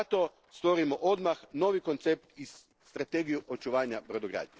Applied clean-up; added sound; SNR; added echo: neural separator model SepFormer DNS4.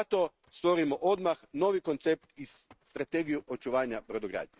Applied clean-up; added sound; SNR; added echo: neural mask model RNNoise.